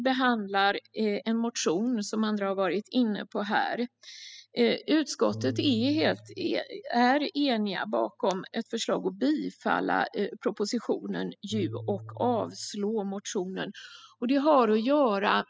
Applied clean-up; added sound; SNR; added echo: classical method spectral subtraction.